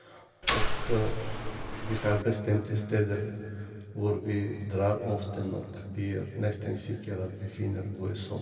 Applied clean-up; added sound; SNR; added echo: none; Mechanisms; -2 dB; reverberation time 2.3 s.